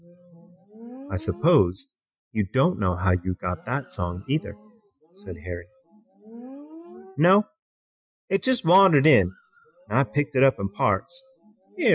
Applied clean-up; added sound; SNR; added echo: classical method Wiener filter.